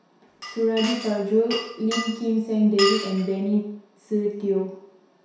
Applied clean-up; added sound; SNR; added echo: none; Glass; 8 dB; reverberation time 0.7 s.